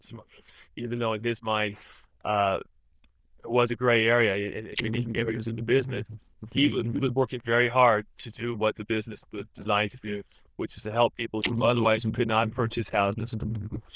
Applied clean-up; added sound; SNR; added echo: neural diffusion model UNIVERSE++.